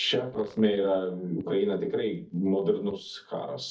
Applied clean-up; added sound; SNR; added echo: neural mask model DeepFilterNet 3.